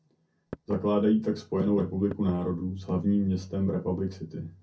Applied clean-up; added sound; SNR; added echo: none; Knock / Wood; 17 dB; reverberation time 0.3 s.